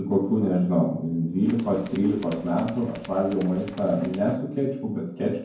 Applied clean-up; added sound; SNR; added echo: none; Tools; 17 dB; reverberation time 0.9 s.